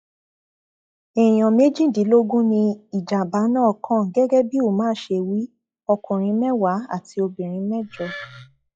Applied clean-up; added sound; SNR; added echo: classical method log-MMSE.